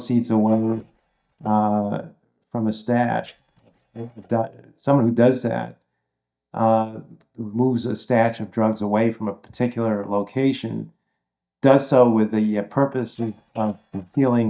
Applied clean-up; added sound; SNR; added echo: neural mask model DeepFilterNet 3.